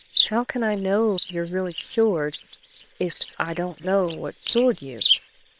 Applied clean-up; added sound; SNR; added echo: neural separator model SepFormer WHAM!.